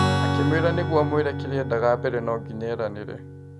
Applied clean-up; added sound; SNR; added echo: none; Strum; 1 dB; none.